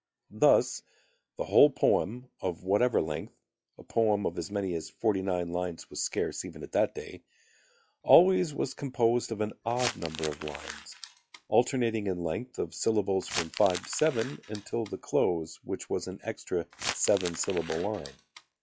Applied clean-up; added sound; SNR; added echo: classical method log-MMSE.